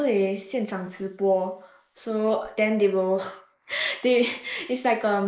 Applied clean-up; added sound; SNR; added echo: neural mask model Resemble Enhance denoiser.